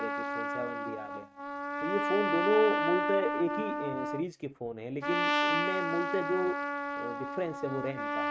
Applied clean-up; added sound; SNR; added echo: neural mask model RNNoise.